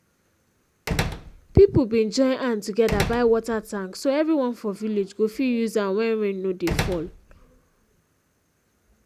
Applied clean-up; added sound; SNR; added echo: none; Slam; 9 dB; none.